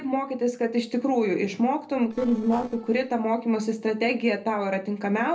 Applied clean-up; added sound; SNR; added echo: neural separator model SepFormer DNS4.